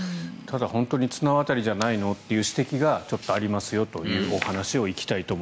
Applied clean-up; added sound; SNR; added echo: none; none; none; none.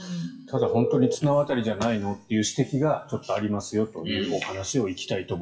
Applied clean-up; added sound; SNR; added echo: classical method WPE with log-MMSE.